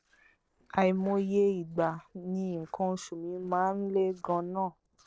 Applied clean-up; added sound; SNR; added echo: neural separator model SepFormer DNS4.